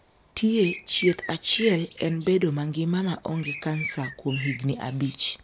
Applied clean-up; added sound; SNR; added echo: none; Bird; 11 dB; none.